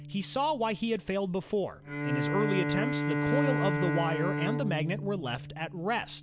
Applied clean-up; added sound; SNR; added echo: none; Bowed string instrument; 1 dB; none.